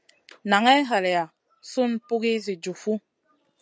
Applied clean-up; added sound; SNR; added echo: none; none; none; none.